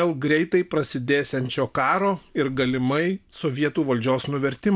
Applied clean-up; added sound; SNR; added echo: none; none; none; none.